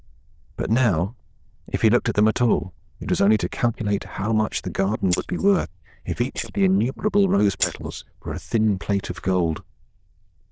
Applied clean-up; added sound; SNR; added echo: neural diffusion model UNIVERSE++.